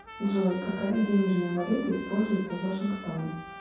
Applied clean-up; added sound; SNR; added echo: none; Trumpet; 15 dB; reverberation time 0.7 s.